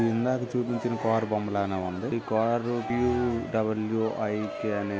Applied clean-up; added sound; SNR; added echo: none; Cheering; 13 dB; none.